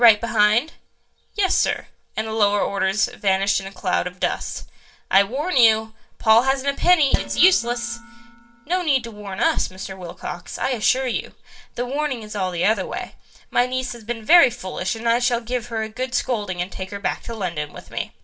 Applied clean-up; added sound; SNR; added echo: neural separator model SepFormer DNS4.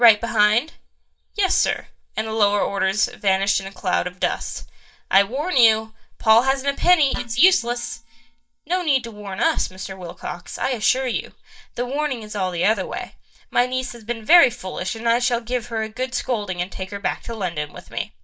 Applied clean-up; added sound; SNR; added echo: neural mask model DeepFilterNet 3.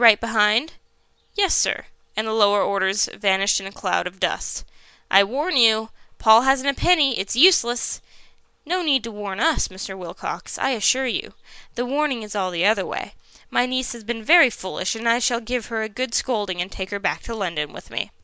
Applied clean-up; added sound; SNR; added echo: none; none; none; none.